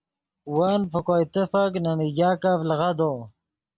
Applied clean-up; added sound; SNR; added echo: none; none; none; none.